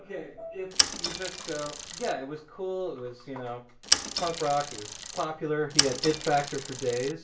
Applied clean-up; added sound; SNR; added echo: none; Mechanisms / Bicycle; -1 dB; reverberation time 0.3 s.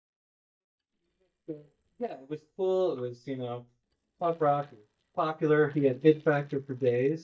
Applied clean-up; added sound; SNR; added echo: neural mask model DeepFilterNet 3.